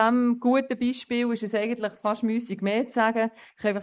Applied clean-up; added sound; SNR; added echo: neural mask model Resemble Enhance denoiser.